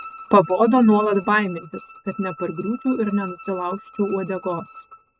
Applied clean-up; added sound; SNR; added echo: neural mask model RNNoise.